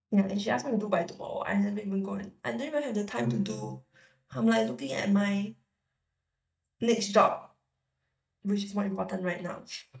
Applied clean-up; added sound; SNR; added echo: neural mask model DeepFilterNet 3.